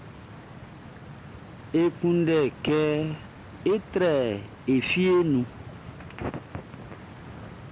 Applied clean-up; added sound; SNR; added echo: none; Stream; 16 dB; none.